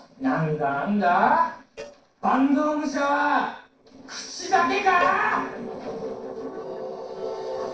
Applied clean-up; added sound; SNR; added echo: neural separator model SepFormer DNS4.